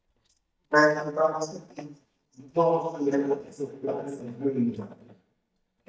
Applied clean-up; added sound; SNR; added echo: neural mask model DeepFilterNet 3.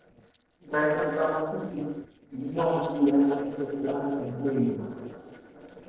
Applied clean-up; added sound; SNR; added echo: neural separator model SepFormer DNS4.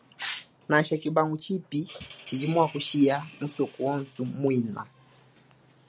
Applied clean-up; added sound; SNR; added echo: none; none; none; none.